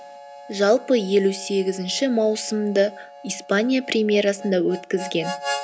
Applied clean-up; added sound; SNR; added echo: none; Harmonica; 14 dB; none.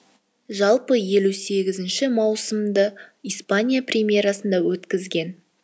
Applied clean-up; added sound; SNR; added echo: none; none; none; none.